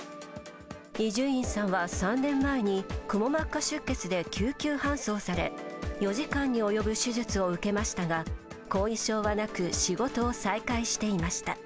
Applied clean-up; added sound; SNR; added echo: none; none; none; none.